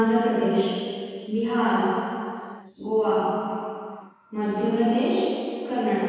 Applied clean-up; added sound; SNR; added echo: none; none; none; reverberation time 2.1 s.